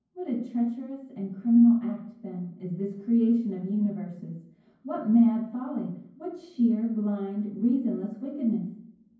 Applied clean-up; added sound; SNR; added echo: none; none; none; reverberation time 0.9 s.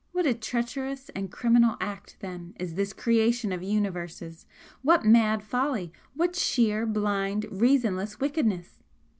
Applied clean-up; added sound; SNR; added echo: none; none; none; none.